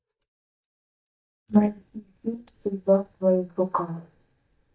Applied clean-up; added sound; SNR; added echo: neural mask model DeepFilterNet 3.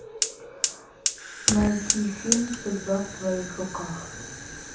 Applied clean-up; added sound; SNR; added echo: none; Fire; 1 dB; reverberation time 0.6 s.